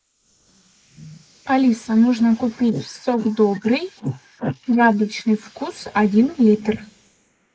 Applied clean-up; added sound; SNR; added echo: neural mask model Resemble Enhance denoiser.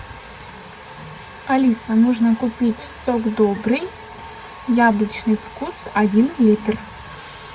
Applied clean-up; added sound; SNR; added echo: none; none; none; none.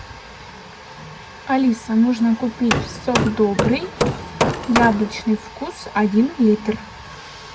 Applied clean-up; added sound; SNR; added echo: none; Hammer; 2 dB; none.